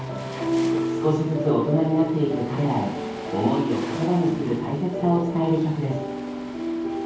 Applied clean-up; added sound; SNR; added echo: none; Waves, surf; 17 dB; reverberation time 0.9 s.